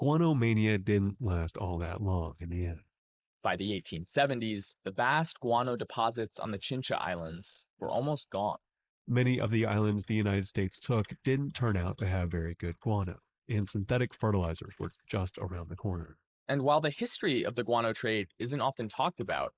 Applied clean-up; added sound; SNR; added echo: neural mask model Resemble Enhance denoiser.